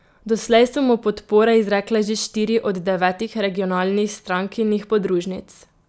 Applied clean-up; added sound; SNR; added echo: none; none; none; none.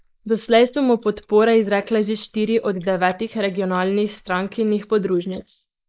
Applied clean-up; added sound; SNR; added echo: neural mask model Resemble Enhance denoiser.